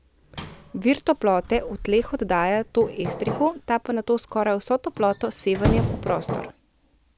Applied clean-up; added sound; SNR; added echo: none; Hammer + Squeak / Slam / Wood; 7 dB; none.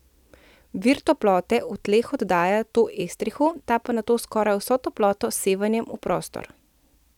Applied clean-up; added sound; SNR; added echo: none; none; none; none.